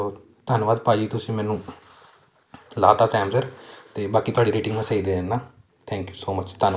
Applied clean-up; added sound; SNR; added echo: none; none; none; none.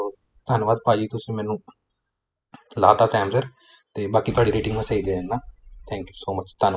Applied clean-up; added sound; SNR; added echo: classical method spectral subtraction.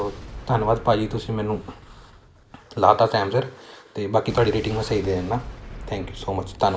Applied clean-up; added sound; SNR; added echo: none; Explosion; 15 dB; none.